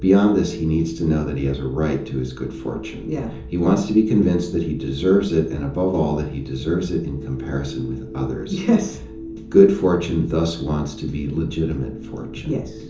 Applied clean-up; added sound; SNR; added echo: none; none; none; reverberation time 0.6 s.